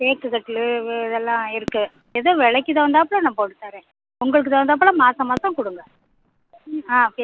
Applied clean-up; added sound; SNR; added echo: none; Fireworks; 20 dB; none.